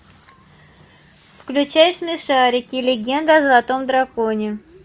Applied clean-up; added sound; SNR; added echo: none; none; none; none.